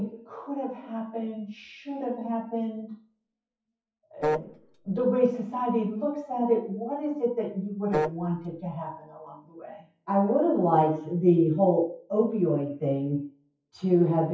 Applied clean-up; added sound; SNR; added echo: classical method WPE with log-MMSE.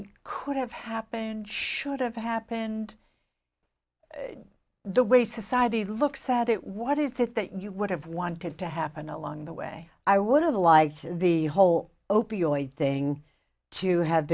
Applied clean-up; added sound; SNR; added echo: none; none; none; none.